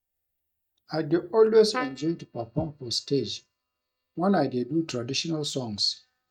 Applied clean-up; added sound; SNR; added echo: neural mask model DeepFilterNet 3.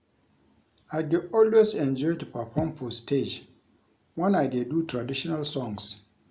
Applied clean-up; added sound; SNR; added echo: none; none; none; none.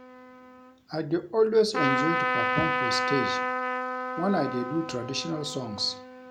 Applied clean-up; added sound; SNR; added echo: none; Trumpet; 1 dB; none.